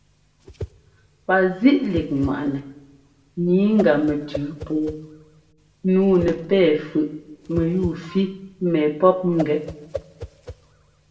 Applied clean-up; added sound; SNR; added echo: none; Whoosh, swoosh, swish; 16 dB; reverberation time 0.6 s.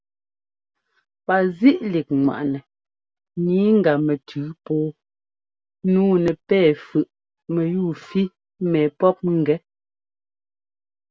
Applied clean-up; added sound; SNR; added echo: none; none; none; none.